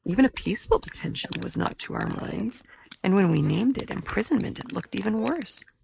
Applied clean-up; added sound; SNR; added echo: neural mask model Resemble Enhance denoiser.